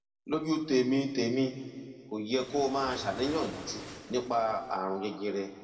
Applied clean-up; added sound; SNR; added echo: none; Waves, surf; 14 dB; reverberation time 1.9 s.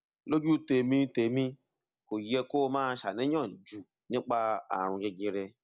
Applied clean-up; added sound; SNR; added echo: none; none; none; none.